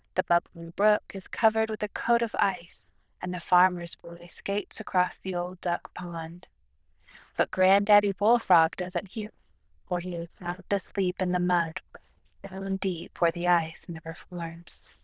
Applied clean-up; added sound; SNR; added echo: neural diffusion model UNIVERSE++.